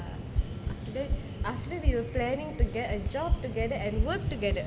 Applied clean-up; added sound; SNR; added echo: none; none; none; none.